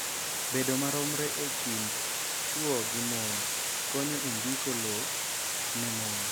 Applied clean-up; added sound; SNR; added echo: none; Water; -4 dB; none.